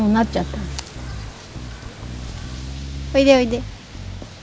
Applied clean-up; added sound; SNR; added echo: none; Bass guitar; 10 dB; none.